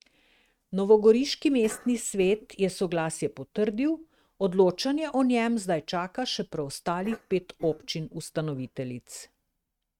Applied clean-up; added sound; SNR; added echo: neural mask model RNNoise.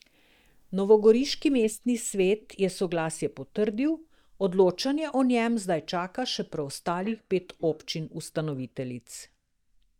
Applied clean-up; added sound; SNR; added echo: neural mask model DeepFilterNet 3.